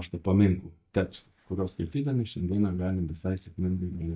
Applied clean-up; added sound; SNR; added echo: neural mask model DeepFilterNet 3.